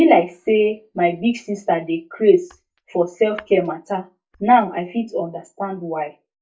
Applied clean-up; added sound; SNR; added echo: neural mask model DeepFilterNet 3.